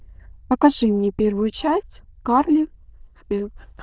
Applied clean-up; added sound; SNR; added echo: neural diffusion model UNIVERSE++.